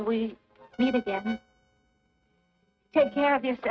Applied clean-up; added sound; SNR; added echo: neural mask model RNNoise.